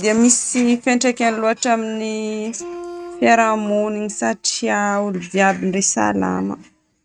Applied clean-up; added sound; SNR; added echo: neural mask model RNNoise.